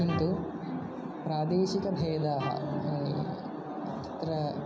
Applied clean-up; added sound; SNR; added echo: none; Bowed string instrument; 17 dB; reverberation time 0.5 s.